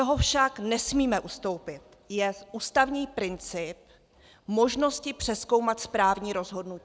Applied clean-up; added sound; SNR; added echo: none; none; none; none.